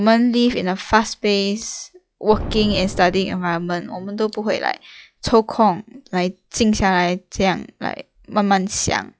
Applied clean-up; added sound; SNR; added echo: classical method log-MMSE.